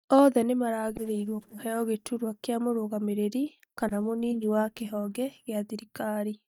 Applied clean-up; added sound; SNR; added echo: neural mask model DeepFilterNet 3.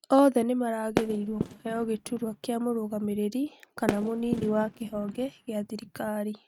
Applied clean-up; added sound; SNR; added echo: neural mask model RNNoise.